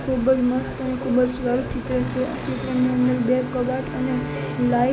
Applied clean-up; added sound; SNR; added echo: none; Cupboard open or close + Bowed string instrument; 13 dB; none.